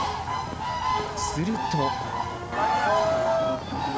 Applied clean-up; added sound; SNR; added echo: none; Bird; 0 dB; none.